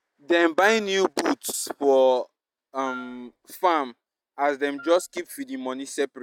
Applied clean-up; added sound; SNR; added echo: neural mask model RNNoise.